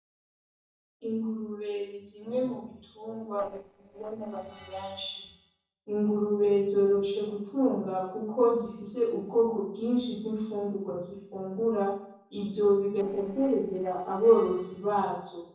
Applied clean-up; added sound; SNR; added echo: neural separator model SepFormer DNS4.